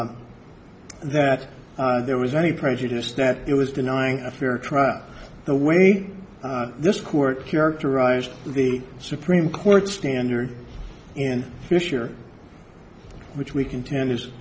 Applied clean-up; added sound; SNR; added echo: none; none; none; none.